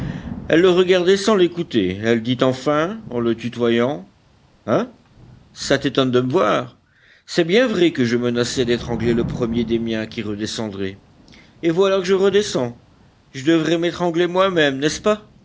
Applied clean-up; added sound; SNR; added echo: none; Thunder / Rain; 18 dB; none.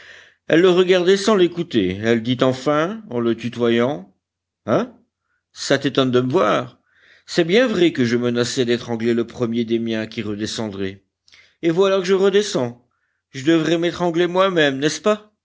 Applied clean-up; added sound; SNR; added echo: none; none; none; none.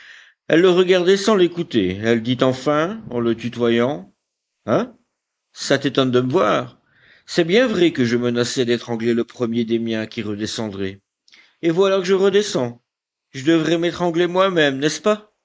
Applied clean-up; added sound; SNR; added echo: neural mask model Resemble Enhance denoiser.